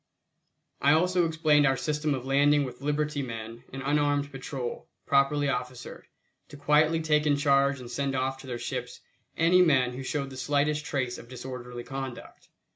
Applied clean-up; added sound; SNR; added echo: none; none; none; none.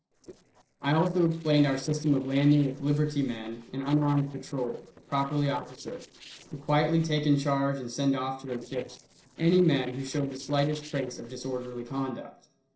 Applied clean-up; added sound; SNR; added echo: neural separator model SepFormer DNS4.